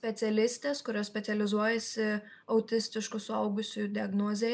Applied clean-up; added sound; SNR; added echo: none; none; none; none.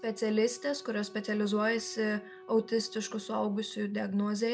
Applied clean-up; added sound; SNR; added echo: none; Wind instrument, woodwind instrument; 20 dB; none.